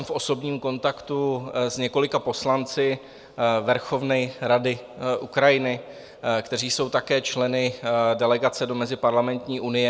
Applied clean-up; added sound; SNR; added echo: none; none; none; none.